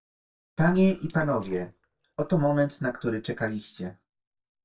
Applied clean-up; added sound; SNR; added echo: neural mask model DeepFilterNet 3.